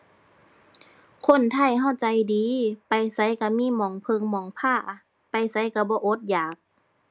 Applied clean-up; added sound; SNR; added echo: none; none; none; none.